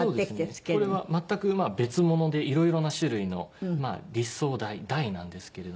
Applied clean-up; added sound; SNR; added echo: none; none; none; none.